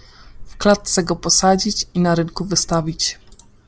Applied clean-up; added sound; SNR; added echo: none; none; none; none.